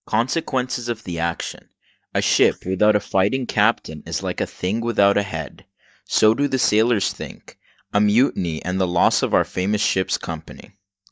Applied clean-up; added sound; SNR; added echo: neural mask model DeepFilterNet 3.